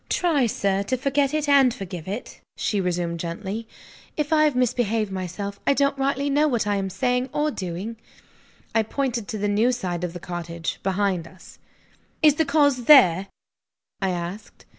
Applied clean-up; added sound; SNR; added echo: none; none; none; none.